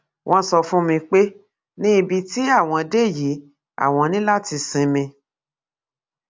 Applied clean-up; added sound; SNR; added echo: none; none; none; none.